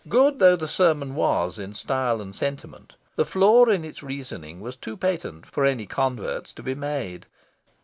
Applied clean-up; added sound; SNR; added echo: none; none; none; none.